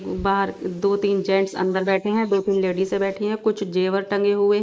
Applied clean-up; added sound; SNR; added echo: neural mask model Resemble Enhance denoiser.